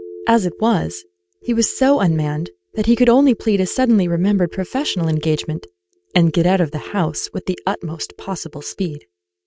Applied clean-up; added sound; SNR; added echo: neural mask model RNNoise.